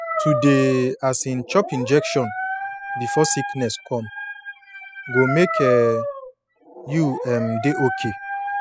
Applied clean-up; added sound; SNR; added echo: classical method spectral subtraction.